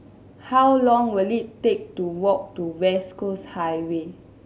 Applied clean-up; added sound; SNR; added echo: none; none; none; none.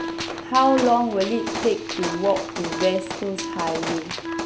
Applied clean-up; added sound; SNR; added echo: none; Wind instrument, woodwind instrument + Gunshot, gunfire; 6 dB; none.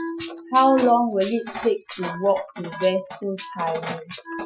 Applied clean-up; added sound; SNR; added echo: classical method Wiener filter.